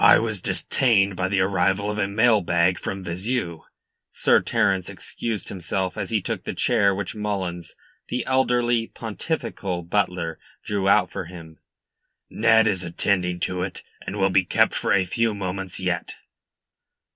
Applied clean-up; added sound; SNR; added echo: none; none; none; none.